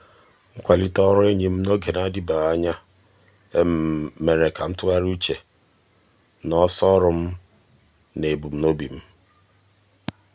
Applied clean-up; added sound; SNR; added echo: none; none; none; none.